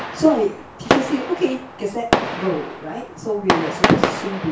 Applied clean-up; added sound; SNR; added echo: none; Fireworks; 1 dB; reverberation time 0.3 s.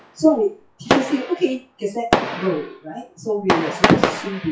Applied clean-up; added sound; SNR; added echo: classical method WPE with log-MMSE.